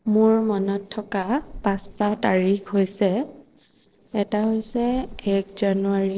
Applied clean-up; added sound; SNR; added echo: neural separator model SepFormer DNS4.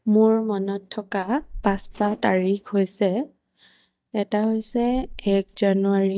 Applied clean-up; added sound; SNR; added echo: neural mask model DeepFilterNet 3.